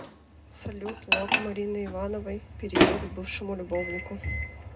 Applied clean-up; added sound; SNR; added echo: none; Microwave oven; -3 dB; reverberation time 0.2 s.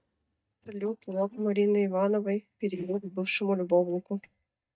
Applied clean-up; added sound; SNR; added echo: neural mask model DeepFilterNet 3.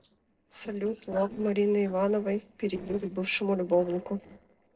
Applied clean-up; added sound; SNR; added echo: neural separator model SepFormer DNS4.